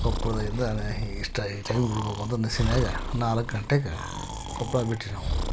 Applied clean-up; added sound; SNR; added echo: none; Breathing; 3 dB; none.